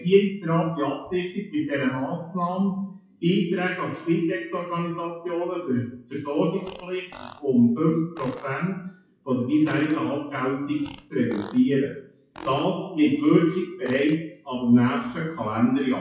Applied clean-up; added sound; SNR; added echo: classical method WPE with log-MMSE.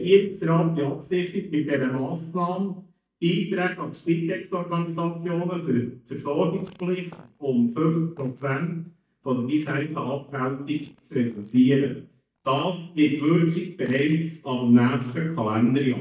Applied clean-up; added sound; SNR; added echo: neural mask model DeepFilterNet 3.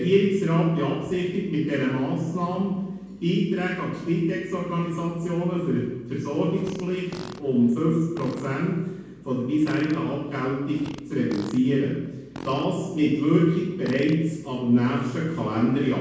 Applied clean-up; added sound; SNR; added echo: none; Fart; 20 dB; reverberation time 1.1 s.